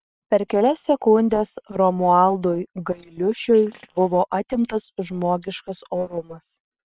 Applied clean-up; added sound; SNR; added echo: neural separator model SepFormer WHAM!.